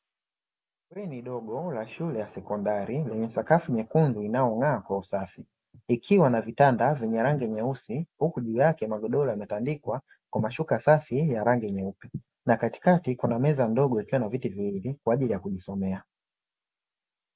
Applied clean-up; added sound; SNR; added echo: none; none; none; none.